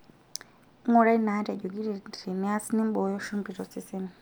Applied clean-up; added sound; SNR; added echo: none; none; none; none.